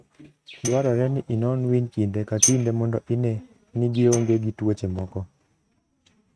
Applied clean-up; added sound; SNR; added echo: neural mask model RNNoise.